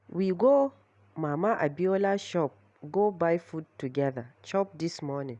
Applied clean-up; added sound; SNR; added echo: none; none; none; none.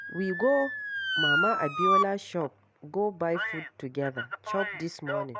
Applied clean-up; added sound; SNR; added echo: none; Motor vehicle (road) / Siren; 0 dB; none.